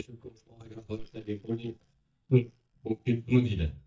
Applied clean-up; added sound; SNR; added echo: neural mask model DeepFilterNet 3.